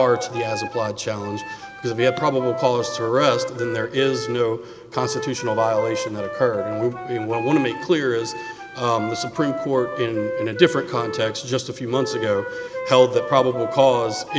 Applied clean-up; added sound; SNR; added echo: none; Wind instrument, woodwind instrument; 9 dB; none.